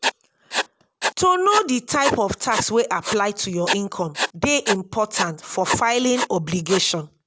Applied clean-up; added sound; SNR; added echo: none; Writing; 6 dB; none.